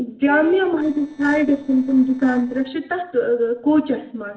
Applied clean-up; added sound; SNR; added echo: neural separator model SepFormer DNS4.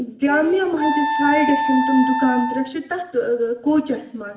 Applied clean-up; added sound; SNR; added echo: none; Wind instrument, woodwind instrument; 4 dB; reverberation time 0.7 s.